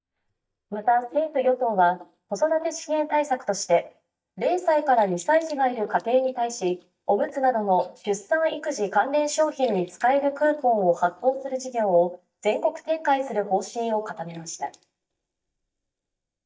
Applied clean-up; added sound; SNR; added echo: neural mask model DeepFilterNet 3.